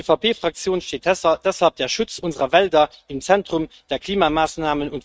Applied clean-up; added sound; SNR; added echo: neural mask model RNNoise.